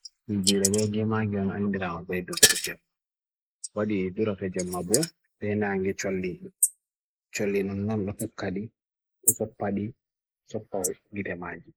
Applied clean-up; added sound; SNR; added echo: neural mask model Resemble Enhance denoiser.